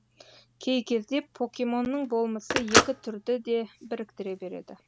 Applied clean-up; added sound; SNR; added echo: none; Telephone; 2 dB; none.